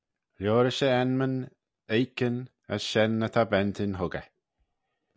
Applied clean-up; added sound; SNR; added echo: none; none; none; none.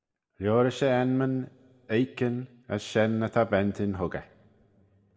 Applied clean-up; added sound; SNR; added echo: none; none; none; reverberation time 1.1 s.